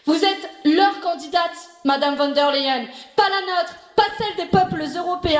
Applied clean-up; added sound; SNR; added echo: none; none; none; reverberation time 1.8 s.